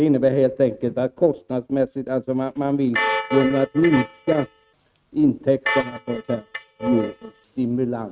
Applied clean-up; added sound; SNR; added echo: neural mask model RNNoise.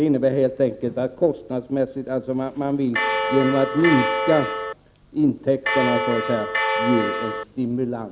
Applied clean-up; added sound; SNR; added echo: none; Bell; 1 dB; none.